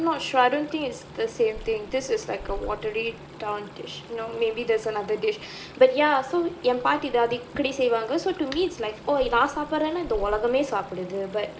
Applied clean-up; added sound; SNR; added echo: none; Stream; 19 dB; none.